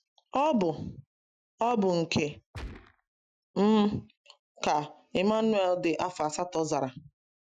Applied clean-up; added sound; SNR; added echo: classical method Wiener filter.